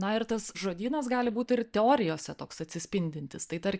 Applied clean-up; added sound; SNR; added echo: neural mask model DeepFilterNet 3.